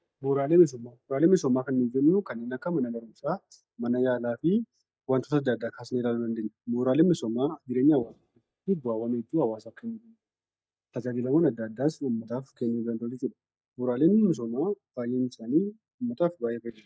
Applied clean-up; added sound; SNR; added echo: neural mask model DeepFilterNet 3.